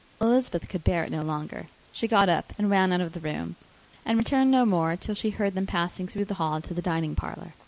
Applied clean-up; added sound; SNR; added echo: none; none; none; none.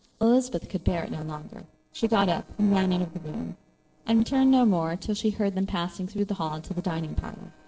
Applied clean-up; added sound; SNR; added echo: neural separator model SepFormer DNS4.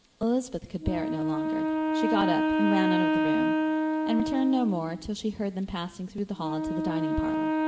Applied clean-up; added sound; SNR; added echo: none; Wind instrument, woodwind instrument; -2 dB; reverberation time 1.2 s.